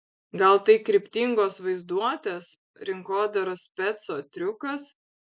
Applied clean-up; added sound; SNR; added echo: none; none; none; none.